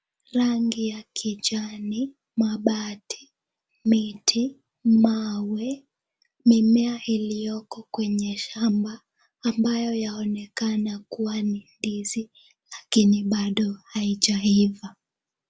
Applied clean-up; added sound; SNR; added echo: none; none; none; none.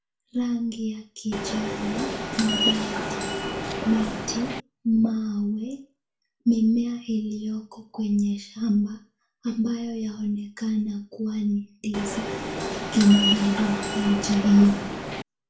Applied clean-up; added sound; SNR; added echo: none; Subway, metro, underground; 4 dB; reverberation time 0.3 s.